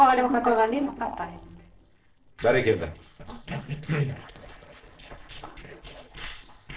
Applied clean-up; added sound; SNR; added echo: neural separator model SepFormer DNS4.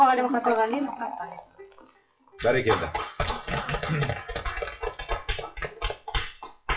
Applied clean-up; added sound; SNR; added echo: classical method WPE with log-MMSE.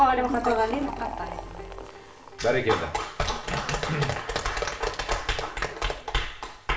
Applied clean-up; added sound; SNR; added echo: none; Fill (with liquid); 18 dB; reverberation time 0.4 s.